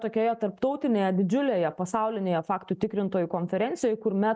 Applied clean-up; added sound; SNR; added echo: none; none; none; none.